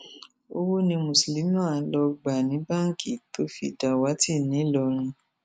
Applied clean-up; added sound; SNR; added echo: none; none; none; none.